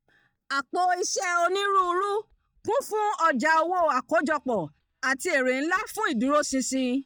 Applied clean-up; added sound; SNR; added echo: neural mask model DeepFilterNet 3.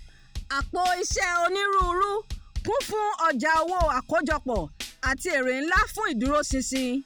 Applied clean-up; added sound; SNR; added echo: none; Drum / Drum kit; 11 dB; none.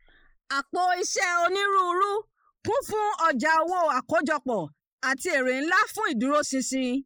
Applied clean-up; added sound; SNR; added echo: neural mask model Resemble Enhance denoiser.